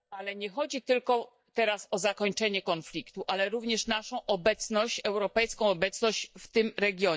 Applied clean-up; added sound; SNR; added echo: neural mask model DeepFilterNet 3.